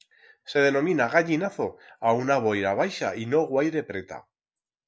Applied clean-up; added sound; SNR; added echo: none; none; none; none.